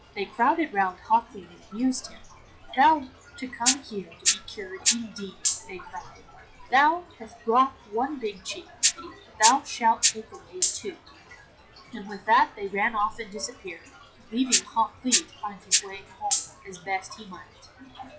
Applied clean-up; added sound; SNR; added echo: classical method log-MMSE.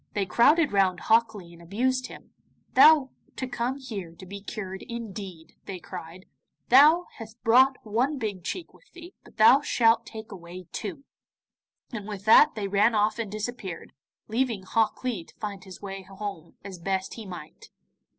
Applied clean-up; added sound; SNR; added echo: none; none; none; none.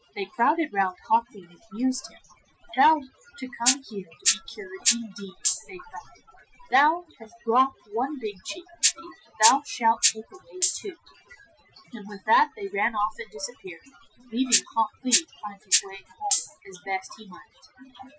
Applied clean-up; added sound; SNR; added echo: classical method Wiener filter.